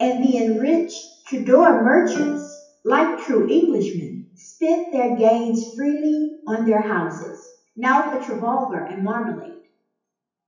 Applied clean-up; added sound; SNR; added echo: classical method WPE with log-MMSE.